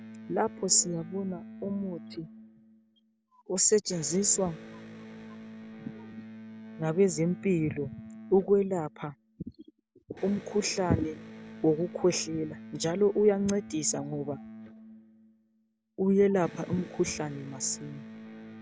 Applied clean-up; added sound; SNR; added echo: none; Electric guitar; 16 dB; none.